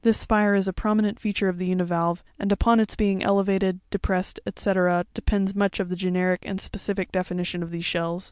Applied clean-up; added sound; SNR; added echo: none; none; none; none.